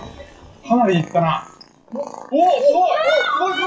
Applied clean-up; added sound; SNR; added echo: classical method WPE with log-MMSE.